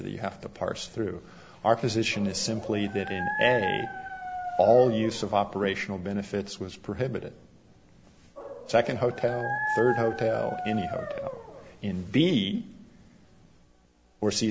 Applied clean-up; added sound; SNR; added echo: none; Dog; 6 dB; none.